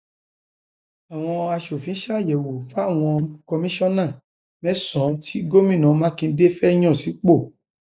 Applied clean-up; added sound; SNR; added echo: neural mask model DeepFilterNet 3.